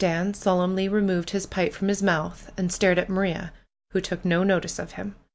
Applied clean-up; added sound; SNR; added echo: none; none; none; none.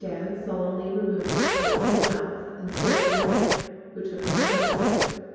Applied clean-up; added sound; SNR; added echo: none; Zipper (clothing); -5 dB; reverberation time 2.2 s.